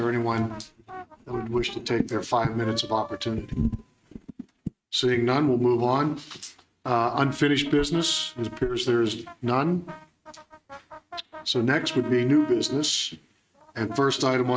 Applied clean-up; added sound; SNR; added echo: neural mask model RNNoise.